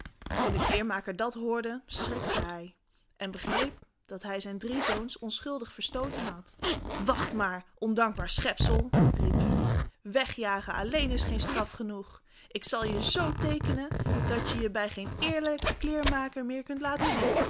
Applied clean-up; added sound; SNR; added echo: none; Zipper (clothing); -1 dB; none.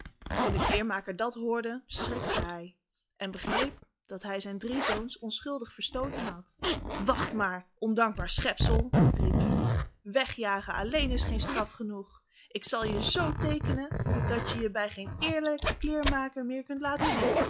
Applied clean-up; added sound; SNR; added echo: classical method log-MMSE.